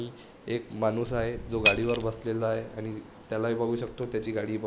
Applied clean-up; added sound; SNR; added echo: none; Shatter; 4 dB; none.